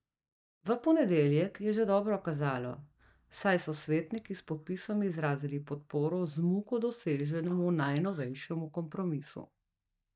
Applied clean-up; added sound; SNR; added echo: neural mask model DeepFilterNet 3.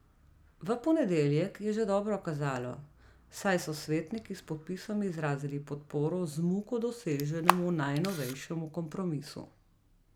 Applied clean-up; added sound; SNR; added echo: none; Camera; 1 dB; none.